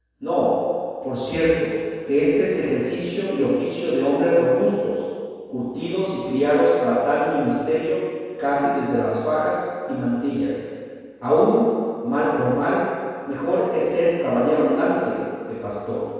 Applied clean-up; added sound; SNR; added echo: none; none; none; reverberation time 1.9 s.